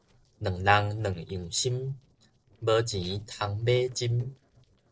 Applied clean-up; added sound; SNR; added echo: neural separator model SepFormer DNS4.